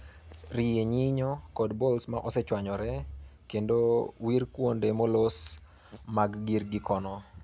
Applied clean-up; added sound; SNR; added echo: none; none; none; none.